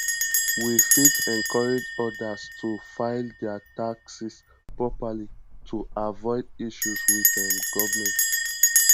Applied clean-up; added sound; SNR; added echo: none; Bell; -5 dB; none.